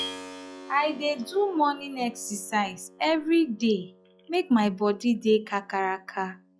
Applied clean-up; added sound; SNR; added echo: classical method log-MMSE.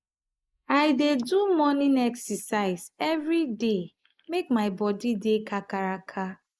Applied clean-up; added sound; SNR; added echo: neural mask model Resemble Enhance denoiser.